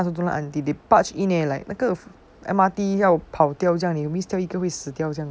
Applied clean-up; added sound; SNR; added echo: none; none; none; none.